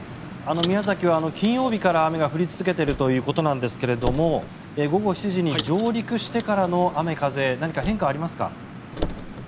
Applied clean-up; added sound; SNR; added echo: none; Car; 13 dB; none.